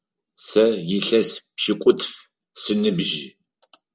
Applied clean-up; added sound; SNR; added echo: none; none; none; none.